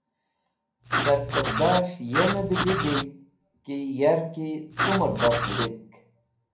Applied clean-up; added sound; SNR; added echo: none; Writing; -1 dB; reverberation time 0.6 s.